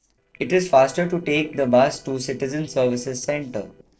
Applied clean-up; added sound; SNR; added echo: neural separator model SepFormer DNS4.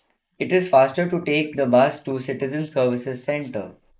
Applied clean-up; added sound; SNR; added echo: neural mask model Resemble Enhance denoiser.